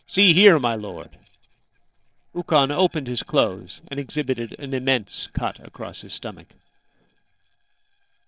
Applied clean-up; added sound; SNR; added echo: neural separator model SepFormer DNS4.